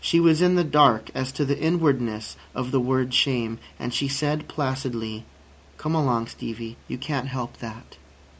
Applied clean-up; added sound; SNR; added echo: none; none; none; none.